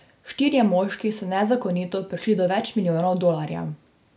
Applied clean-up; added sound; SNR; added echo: none; none; none; none.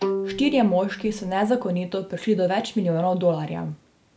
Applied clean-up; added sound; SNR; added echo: none; Bowed string instrument; 11 dB; none.